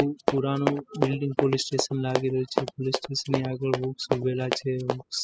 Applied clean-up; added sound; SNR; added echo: classical method spectral subtraction.